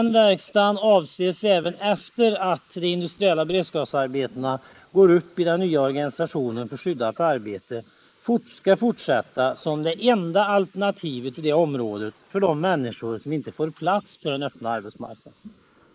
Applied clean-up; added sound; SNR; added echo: neural mask model Resemble Enhance denoiser.